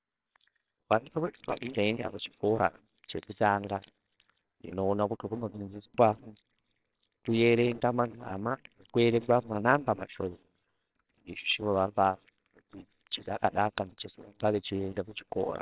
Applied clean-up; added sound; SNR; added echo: neural separator model SepFormer WHAMR!.